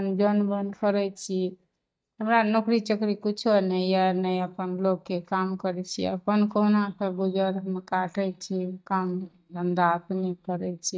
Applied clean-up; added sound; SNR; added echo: neural mask model DeepFilterNet 3.